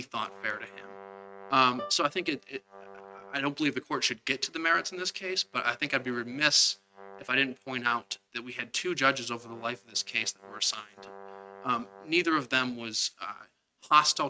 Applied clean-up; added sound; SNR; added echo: neural mask model RNNoise.